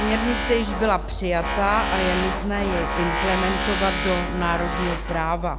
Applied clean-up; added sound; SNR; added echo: none; Tools; 1 dB; none.